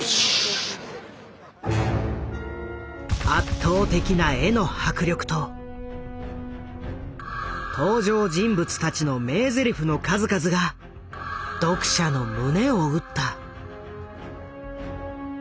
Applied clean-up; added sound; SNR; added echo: none; none; none; none.